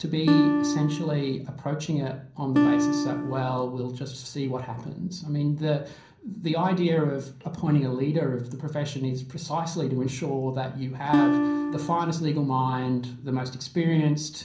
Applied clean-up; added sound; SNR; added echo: none; Acoustic guitar; -3 dB; reverberation time 0.6 s.